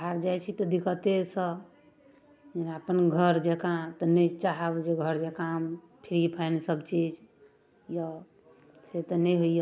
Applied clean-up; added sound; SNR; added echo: none; none; none; none.